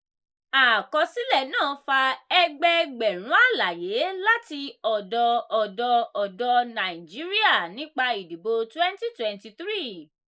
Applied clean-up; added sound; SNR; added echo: neural mask model Resemble Enhance denoiser.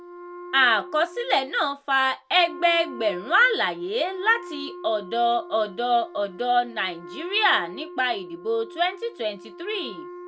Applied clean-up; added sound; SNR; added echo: none; Wind instrument, woodwind instrument; 15 dB; none.